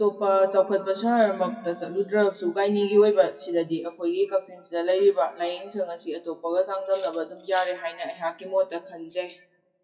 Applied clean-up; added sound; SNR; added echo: classical method WPE with log-MMSE.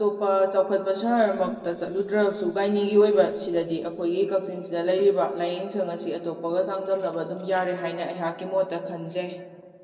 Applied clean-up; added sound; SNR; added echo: neural separator model SepFormer DNS4.